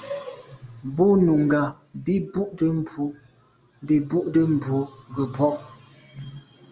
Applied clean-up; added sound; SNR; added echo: none; none; none; none.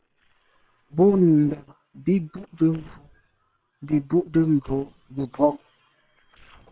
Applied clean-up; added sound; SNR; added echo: neural separator model SepFormer WHAM!.